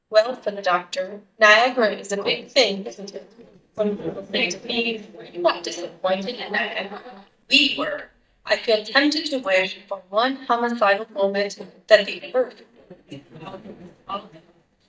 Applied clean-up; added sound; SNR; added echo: neural mask model DeepFilterNet 3.